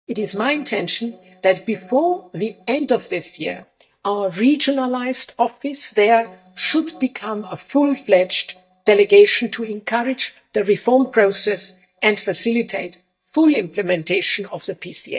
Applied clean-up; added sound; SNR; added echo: neural mask model DeepFilterNet 3.